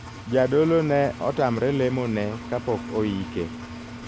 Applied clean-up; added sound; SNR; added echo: none; Engine; 12 dB; none.